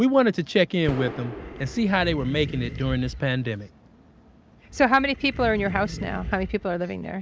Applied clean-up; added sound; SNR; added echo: none; Gunshot, gunfire + Animal; 11 dB; none.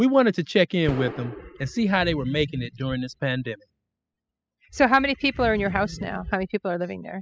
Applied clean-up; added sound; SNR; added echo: classical method spectral subtraction.